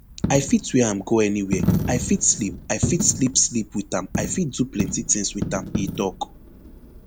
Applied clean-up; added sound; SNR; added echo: none; Coin (dropping); 5 dB; none.